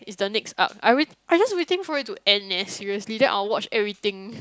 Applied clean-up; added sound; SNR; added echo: none; none; none; none.